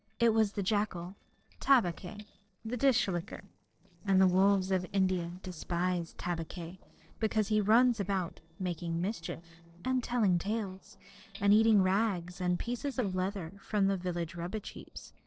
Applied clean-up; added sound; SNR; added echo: neural separator model SepFormer DNS4.